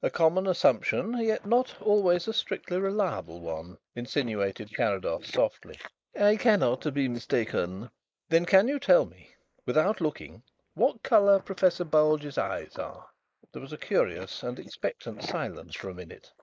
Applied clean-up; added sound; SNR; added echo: neural mask model Resemble Enhance denoiser.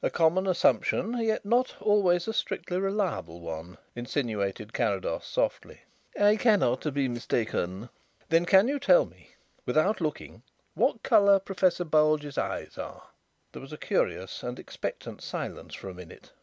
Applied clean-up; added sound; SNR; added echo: none; none; none; none.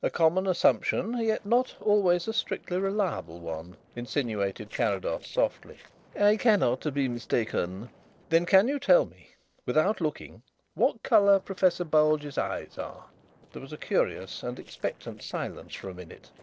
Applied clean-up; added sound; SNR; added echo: neural separator model SepFormer DNS4.